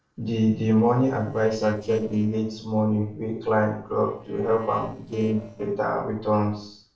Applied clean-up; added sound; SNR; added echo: neural separator model SepFormer DNS4.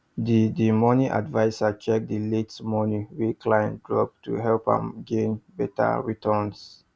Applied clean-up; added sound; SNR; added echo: none; none; none; none.